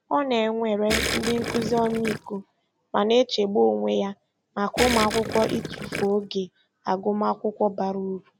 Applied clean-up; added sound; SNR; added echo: none; Gurgling; 5 dB; none.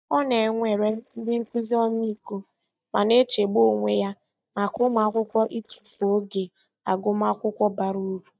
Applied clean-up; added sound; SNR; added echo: neural mask model DeepFilterNet 3.